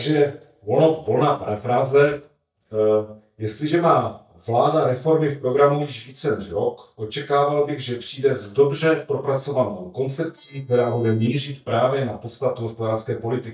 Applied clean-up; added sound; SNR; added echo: neural mask model DeepFilterNet 3.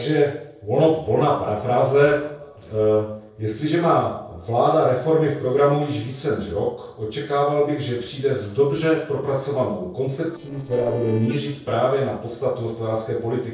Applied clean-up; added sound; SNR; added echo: neural separator model SepFormer DNS4.